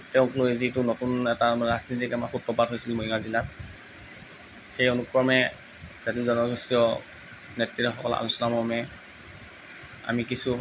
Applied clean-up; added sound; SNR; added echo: none; none; none; none.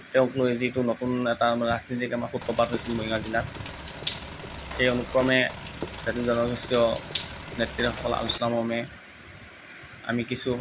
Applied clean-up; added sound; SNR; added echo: none; Bathtub (filling or washing); 10 dB; none.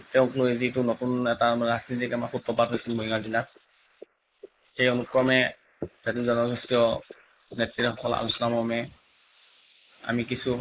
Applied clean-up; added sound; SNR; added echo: neural mask model Resemble Enhance denoiser.